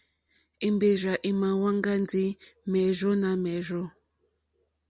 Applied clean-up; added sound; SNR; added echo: none; none; none; none.